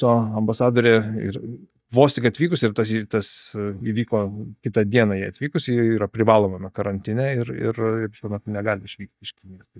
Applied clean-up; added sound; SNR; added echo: neural mask model DeepFilterNet 3.